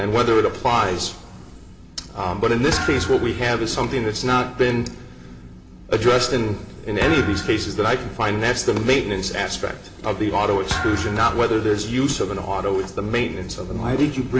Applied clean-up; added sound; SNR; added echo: none; Thump, thud; 9 dB; reverberation time 2.7 s.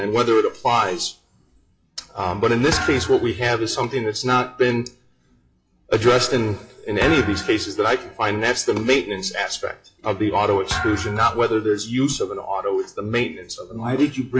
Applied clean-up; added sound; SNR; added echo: classical method WPE with log-MMSE.